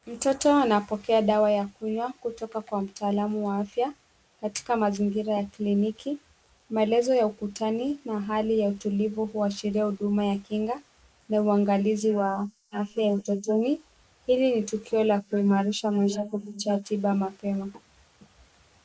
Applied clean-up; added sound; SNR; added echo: neural mask model Resemble Enhance denoiser.